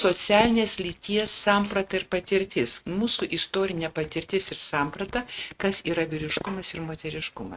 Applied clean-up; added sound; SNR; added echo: neural mask model RNNoise.